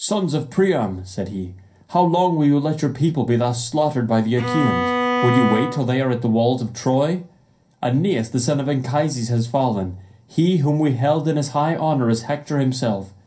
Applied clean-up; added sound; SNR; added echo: none; Bowed string instrument; 2 dB; reverberation time 0.3 s.